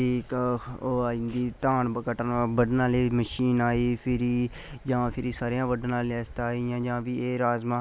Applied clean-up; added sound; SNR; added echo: none; Waves, surf; 17 dB; none.